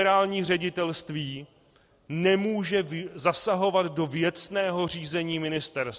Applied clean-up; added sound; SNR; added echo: none; none; none; none.